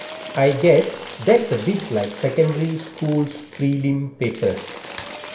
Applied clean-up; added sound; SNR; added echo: none; Applause / Crowd / Cheering; 15 dB; reverberation time 0.2 s.